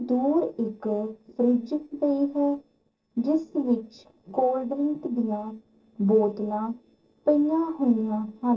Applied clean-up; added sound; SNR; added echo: neural separator model SepFormer DNS4.